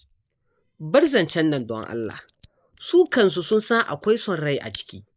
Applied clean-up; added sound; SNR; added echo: neural mask model Resemble Enhance denoiser.